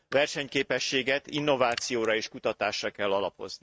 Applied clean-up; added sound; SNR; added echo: neural mask model RNNoise.